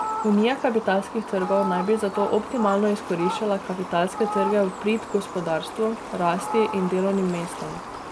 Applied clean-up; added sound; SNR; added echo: none; Fowl; 8 dB; none.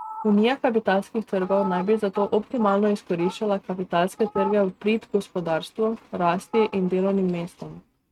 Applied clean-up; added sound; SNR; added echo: neural mask model RNNoise.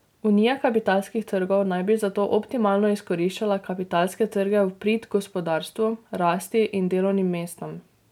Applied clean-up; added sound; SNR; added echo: none; none; none; none.